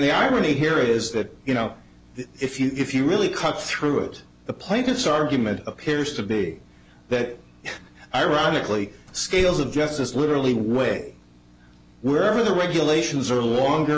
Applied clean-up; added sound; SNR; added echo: none; Slam; 15 dB; none.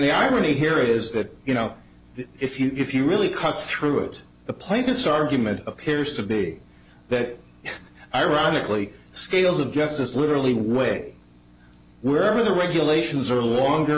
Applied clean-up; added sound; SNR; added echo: none; none; none; none.